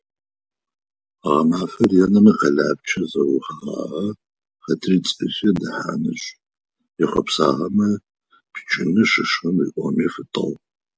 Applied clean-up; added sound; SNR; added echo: none; none; none; none.